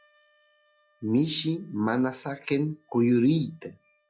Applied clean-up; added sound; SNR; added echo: classical method log-MMSE.